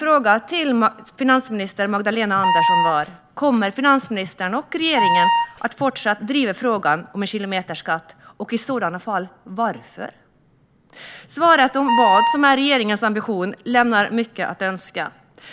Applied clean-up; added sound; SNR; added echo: none; Wind instrument, woodwind instrument; -2 dB; none.